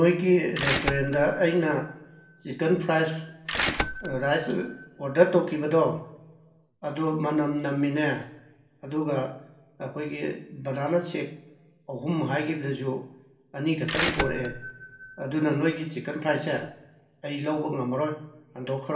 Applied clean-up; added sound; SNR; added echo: none; Bell / Mechanisms; 3 dB; reverberation time 0.7 s.